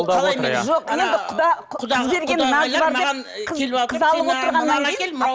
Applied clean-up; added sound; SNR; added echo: none; none; none; none.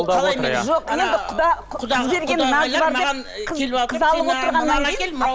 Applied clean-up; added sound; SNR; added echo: none; Accelerating, revving, vroom; 16 dB; none.